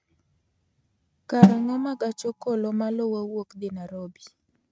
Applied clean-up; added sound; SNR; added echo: neural mask model RNNoise.